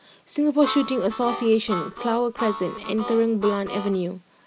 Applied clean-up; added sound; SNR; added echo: none; Harmonica; 10 dB; none.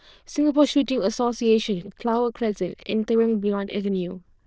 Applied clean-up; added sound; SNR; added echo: neural diffusion model UNIVERSE++.